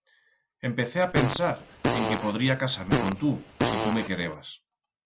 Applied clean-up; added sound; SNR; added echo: none; Fart; 0 dB; none.